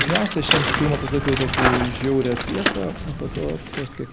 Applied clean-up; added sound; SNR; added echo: none; Bicycle; 1 dB; none.